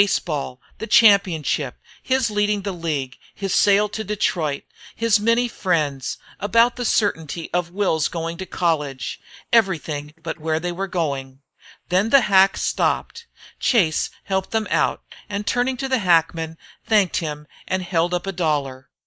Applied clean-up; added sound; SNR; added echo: neural mask model Resemble Enhance denoiser.